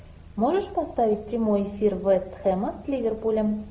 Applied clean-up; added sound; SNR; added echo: none; none; none; none.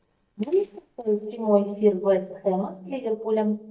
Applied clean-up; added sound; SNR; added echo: neural mask model DeepFilterNet 3.